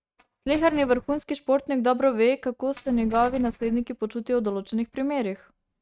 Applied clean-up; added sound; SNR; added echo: neural mask model RNNoise.